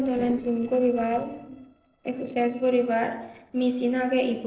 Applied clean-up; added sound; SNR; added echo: neural separator model SepFormer DNS4.